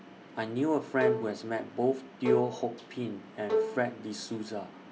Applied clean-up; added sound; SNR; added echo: none; Bowed string instrument; 1 dB; none.